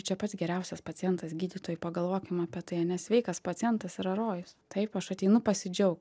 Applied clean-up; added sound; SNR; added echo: none; none; none; none.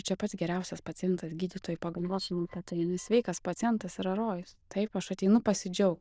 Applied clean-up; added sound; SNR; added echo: neural diffusion model UNIVERSE++.